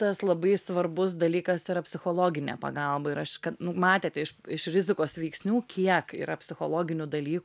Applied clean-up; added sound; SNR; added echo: none; none; none; none.